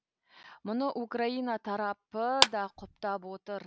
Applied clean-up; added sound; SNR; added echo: none; Clapping; -2 dB; none.